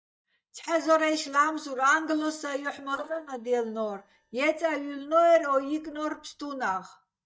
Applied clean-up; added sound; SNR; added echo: neural mask model DeepFilterNet 3.